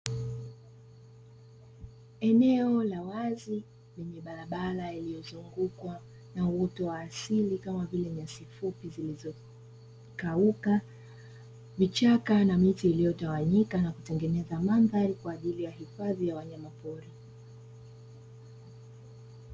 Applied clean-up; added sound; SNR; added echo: none; none; none; none.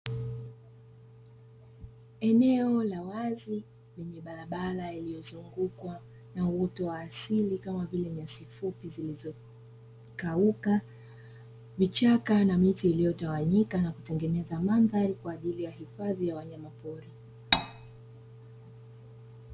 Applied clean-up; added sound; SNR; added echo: none; Cutlery, silverware; -3 dB; none.